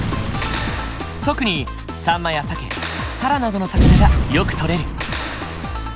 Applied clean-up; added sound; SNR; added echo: none; Boom; -1 dB; none.